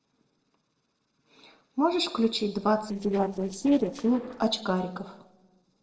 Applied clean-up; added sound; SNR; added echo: neural separator model SepFormer DNS4.